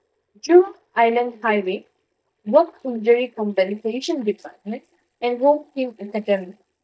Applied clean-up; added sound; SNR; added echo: neural mask model DeepFilterNet 3.